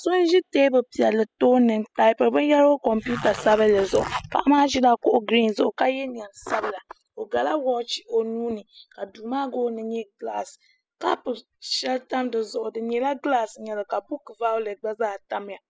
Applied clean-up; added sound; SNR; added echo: classical method spectral subtraction.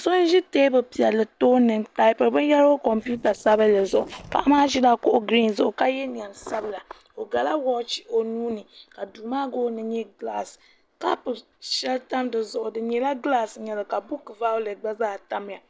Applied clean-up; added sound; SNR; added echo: neural separator model SepFormer DNS4.